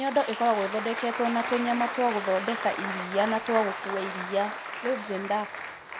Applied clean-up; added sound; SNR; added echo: none; Applause; 6 dB; none.